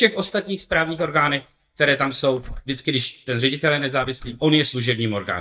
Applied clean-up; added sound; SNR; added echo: neural mask model DeepFilterNet 3.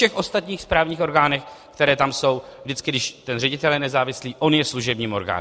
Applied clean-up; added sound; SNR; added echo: none; none; none; none.